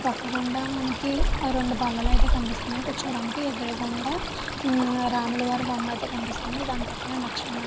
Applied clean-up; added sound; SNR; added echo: none; Stream; -1 dB; none.